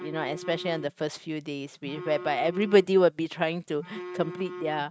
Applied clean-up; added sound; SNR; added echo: neural mask model RNNoise.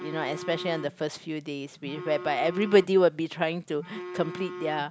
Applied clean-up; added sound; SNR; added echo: none; Telephone; 13 dB; none.